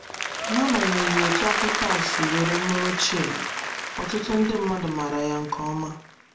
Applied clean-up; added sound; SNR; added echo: none; Applause; 1 dB; reverberation time 0.3 s.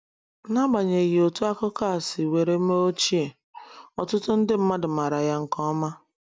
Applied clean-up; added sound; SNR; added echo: none; none; none; none.